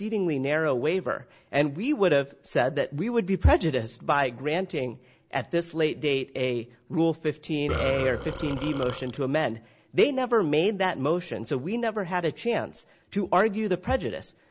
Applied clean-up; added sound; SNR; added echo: none; Burping, eructation; 7 dB; none.